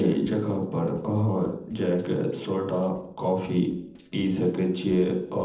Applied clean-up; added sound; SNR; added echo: neural separator model SepFormer DNS4.